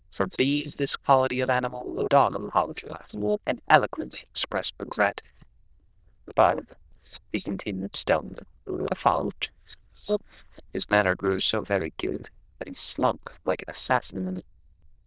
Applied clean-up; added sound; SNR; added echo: neural diffusion model UNIVERSE++.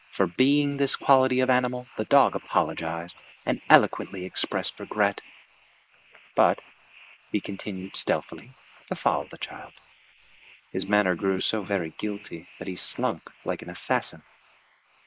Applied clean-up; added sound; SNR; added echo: neural mask model Resemble Enhance denoiser.